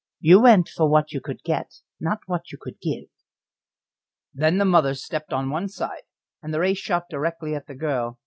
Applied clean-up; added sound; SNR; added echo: none; none; none; none.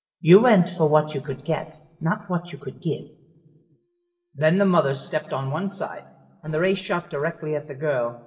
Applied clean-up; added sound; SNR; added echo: neural separator model SepFormer DNS4.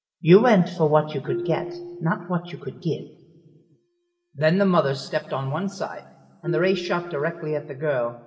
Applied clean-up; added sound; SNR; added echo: none; Marimba, xylophone; 14 dB; reverberation time 2.5 s.